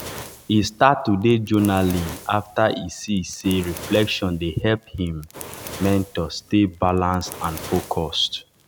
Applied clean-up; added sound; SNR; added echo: none; Fire; 16 dB; none.